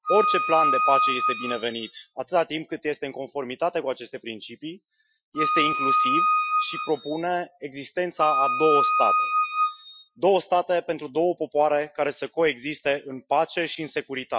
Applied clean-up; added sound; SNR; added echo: classical method Wiener filter.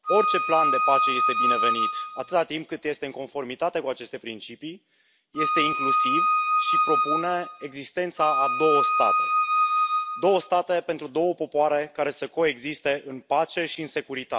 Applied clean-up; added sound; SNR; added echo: none; Wind instrument, woodwind instrument; -4 dB; none.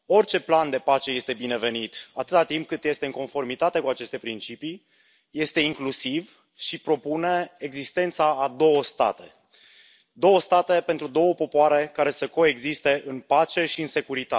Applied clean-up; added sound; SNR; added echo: none; none; none; none.